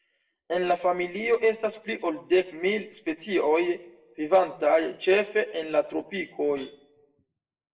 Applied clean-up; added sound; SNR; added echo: neural separator model SepFormer DNS4.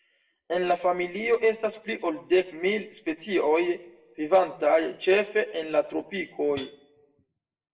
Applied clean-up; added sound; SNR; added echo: none; Hi-hat; 17 dB; reverberation time 0.6 s.